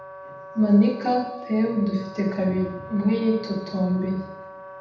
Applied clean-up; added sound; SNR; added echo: none; Wind instrument, woodwind instrument; 16 dB; reverberation time 0.8 s.